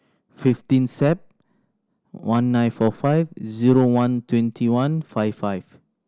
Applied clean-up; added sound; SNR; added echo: none; none; none; none.